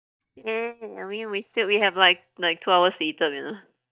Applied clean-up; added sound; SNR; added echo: neural mask model DeepFilterNet 3.